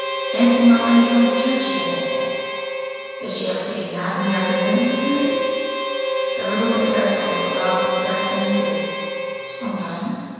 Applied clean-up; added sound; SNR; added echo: none; Harmonica; 2 dB; reverberation time 1.9 s.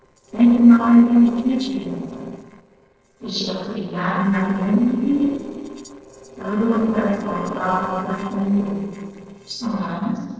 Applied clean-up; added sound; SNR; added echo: neural separator model SepFormer DNS4.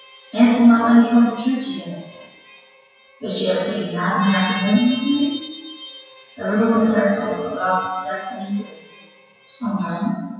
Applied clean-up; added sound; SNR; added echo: classical method WPE with log-MMSE.